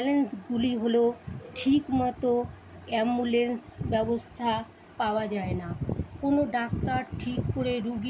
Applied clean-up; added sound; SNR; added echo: none; none; none; none.